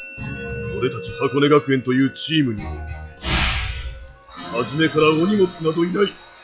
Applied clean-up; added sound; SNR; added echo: classical method log-MMSE.